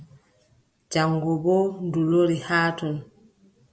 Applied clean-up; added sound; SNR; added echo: none; none; none; none.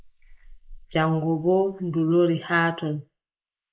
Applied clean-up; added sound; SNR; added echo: neural mask model Resemble Enhance denoiser.